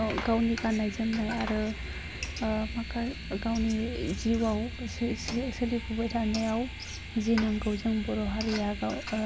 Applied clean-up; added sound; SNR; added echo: none; Train + Frying (food); 12 dB; none.